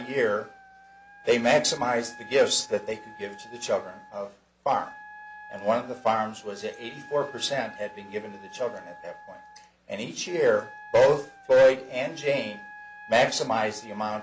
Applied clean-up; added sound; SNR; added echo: none; Wind instrument, woodwind instrument; 20 dB; none.